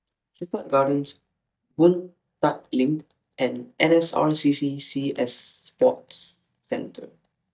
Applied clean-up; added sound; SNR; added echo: neural mask model DeepFilterNet 3.